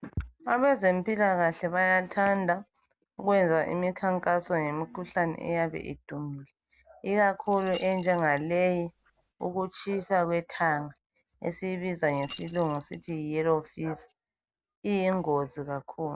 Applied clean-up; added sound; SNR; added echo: none; Rattle / Keys jangling; 13 dB; none.